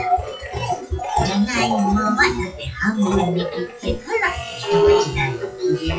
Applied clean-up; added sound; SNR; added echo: classical method WPE with log-MMSE.